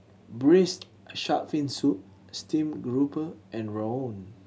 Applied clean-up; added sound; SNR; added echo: none; none; none; none.